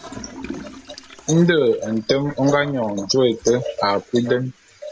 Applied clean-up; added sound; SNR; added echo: none; Toilet flush / Gurgling; 19 dB; none.